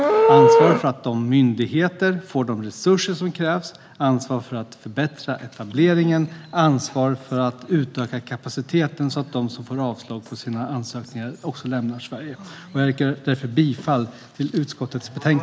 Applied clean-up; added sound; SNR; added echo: none; Livestock, farm animals, working animals; 4 dB; none.